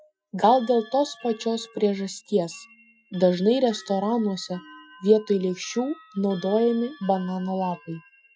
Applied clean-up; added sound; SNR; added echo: classical method Wiener filter.